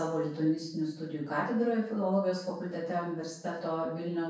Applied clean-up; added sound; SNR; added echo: none; none; none; reverberation time 0.6 s.